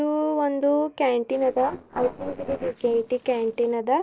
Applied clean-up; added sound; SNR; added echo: neural separator model SepFormer DNS4.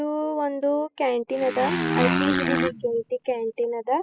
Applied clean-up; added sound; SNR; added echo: classical method spectral subtraction.